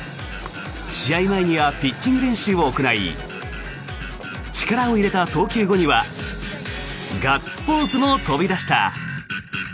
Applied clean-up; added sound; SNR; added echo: none; none; none; none.